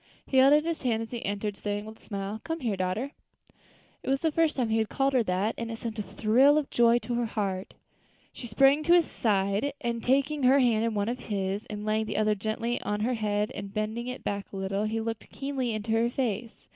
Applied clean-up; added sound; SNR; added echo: none; none; none; none.